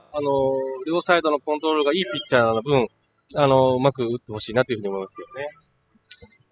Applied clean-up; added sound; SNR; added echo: classical method spectral subtraction.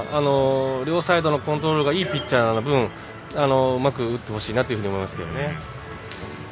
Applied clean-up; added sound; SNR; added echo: none; Chime + Run; 18 dB; none.